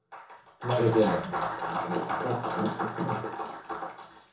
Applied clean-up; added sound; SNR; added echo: none; none; none; reverberation time 0.7 s.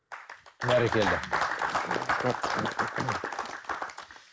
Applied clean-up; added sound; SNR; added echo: none; none; none; none.